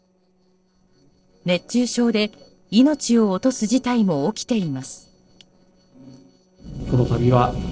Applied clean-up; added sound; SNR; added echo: neural separator model SepFormer DNS4.